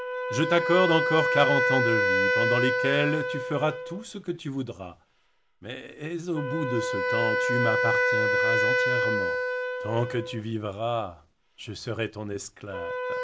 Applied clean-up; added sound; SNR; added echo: none; Wind instrument, woodwind instrument; -2 dB; none.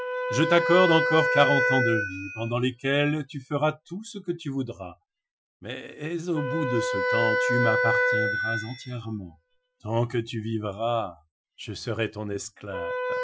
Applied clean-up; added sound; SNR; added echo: classical method Wiener filter.